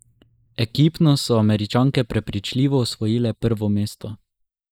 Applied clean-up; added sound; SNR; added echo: neural mask model Resemble Enhance denoiser.